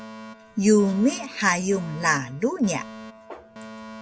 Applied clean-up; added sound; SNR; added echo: none; Alarm; 17 dB; none.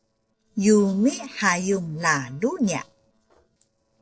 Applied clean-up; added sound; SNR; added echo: neural separator model SepFormer DNS4.